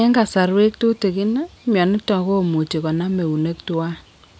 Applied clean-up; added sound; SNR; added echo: none; none; none; none.